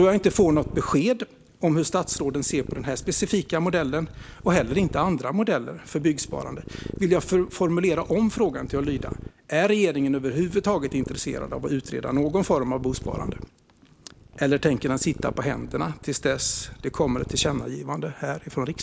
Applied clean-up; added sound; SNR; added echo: none; Purr; 14 dB; none.